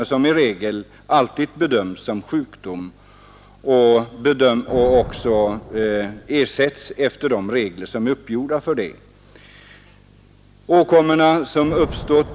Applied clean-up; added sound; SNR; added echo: none; Thunder; 19 dB; none.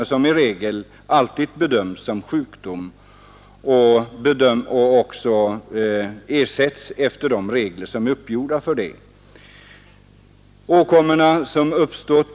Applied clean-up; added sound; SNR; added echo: none; none; none; none.